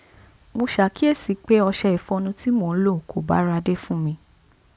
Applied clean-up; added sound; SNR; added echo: none; none; none; none.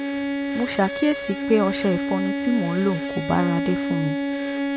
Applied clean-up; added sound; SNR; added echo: none; Bowed string instrument; 2 dB; none.